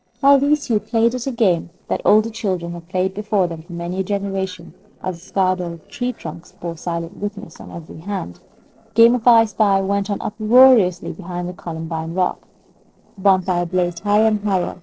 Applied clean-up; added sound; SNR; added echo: neural separator model SepFormer DNS4.